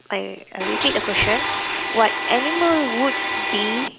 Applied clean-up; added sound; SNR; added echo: none; Domestic sounds, home sounds; 1 dB; none.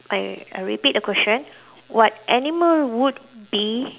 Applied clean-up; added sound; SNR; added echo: none; none; none; none.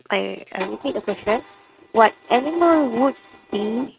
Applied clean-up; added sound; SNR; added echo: neural mask model RNNoise.